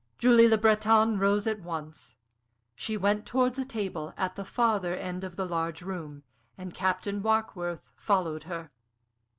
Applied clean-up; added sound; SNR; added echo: none; none; none; none.